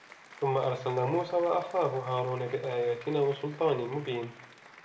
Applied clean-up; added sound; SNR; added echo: none; Applause; 19 dB; reverberation time 0.6 s.